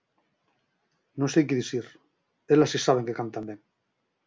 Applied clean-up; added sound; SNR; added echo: none; none; none; none.